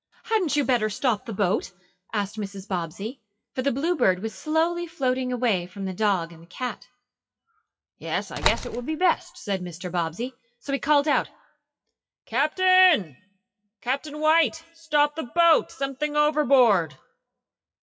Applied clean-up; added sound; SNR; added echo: classical method WPE with log-MMSE.